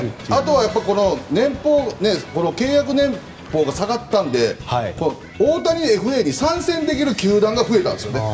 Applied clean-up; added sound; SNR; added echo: none; none; none; none.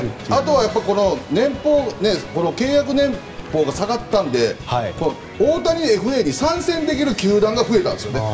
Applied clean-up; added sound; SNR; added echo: none; Crackle + Musical instrument; 18 dB; none.